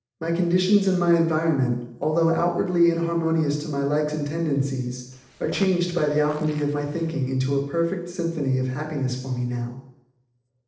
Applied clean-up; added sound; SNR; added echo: neural separator model SepFormer DNS4.